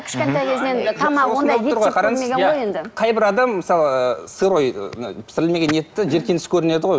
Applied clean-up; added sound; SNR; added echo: none; none; none; none.